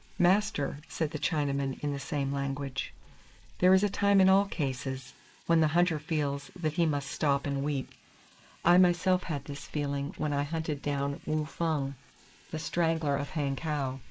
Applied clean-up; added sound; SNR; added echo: neural mask model Resemble Enhance denoiser.